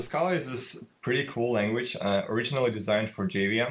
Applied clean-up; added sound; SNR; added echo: none; none; none; none.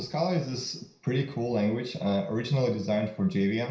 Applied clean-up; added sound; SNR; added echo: none; none; none; reverberation time 0.5 s.